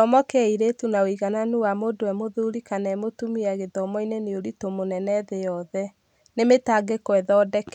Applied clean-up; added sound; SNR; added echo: none; none; none; none.